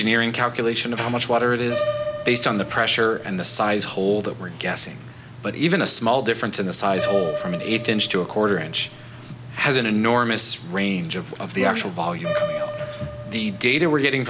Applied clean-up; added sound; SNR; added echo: none; Piano; 11 dB; none.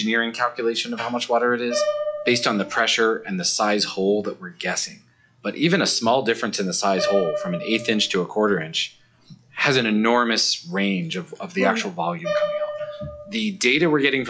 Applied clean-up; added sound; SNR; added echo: classical method log-MMSE.